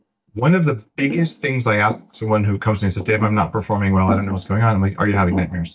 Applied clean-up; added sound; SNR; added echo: neural mask model DeepFilterNet 3.